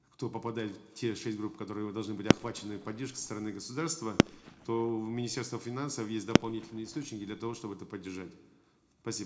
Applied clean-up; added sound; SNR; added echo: none; Fireworks; -4 dB; reverberation time 0.4 s.